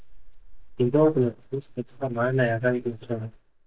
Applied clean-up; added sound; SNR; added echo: neural mask model DeepFilterNet 3.